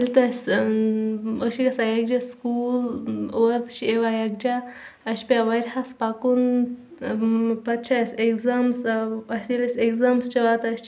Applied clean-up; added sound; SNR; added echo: none; none; none; none.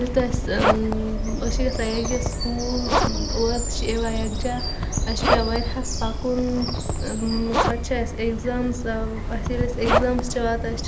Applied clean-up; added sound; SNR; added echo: none; Bird vocalization, bird call, bird song + Zipper (clothing); -2 dB; none.